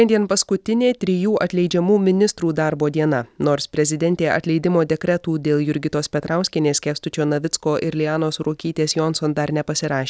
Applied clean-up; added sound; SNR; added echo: none; none; none; none.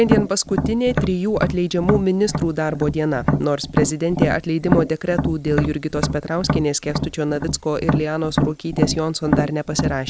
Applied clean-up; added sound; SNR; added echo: none; Tap; 2 dB; none.